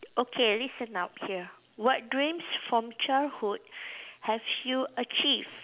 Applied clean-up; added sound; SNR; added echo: none; none; none; none.